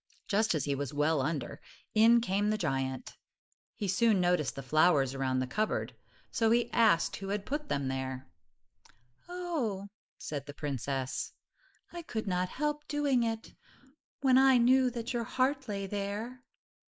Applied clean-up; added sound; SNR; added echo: neural mask model Resemble Enhance denoiser.